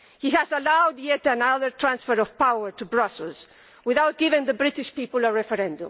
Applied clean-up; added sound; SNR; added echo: none; none; none; none.